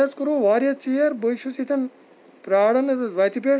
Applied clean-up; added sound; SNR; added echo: none; none; none; none.